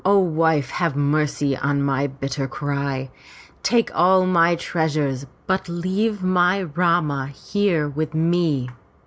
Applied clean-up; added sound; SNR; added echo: none; none; none; none.